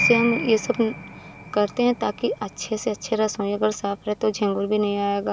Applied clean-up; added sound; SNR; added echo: none; Piano; 10 dB; none.